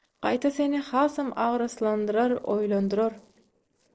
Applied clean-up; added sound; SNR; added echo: neural separator model SepFormer DNS4.